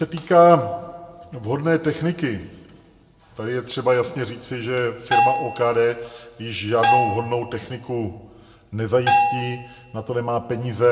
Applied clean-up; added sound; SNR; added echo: none; Bell; 1 dB; reverberation time 0.9 s.